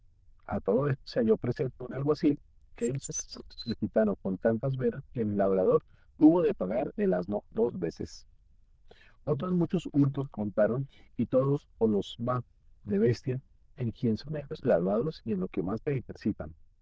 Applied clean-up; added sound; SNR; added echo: neural diffusion model UNIVERSE++.